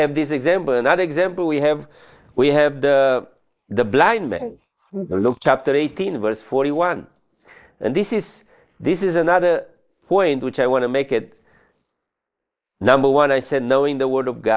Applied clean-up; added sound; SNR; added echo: neural mask model Resemble Enhance denoiser.